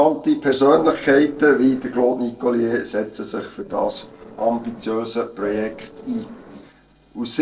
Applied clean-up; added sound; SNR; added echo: neural separator model SepFormer DNS4.